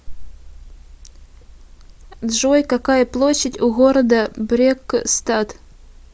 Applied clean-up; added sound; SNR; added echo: none; none; none; none.